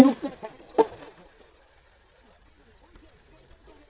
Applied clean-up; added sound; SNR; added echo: neural mask model DeepFilterNet 3.